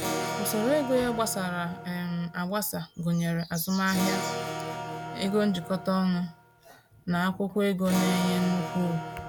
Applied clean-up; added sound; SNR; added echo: none; Electric guitar / Acoustic guitar; 7 dB; none.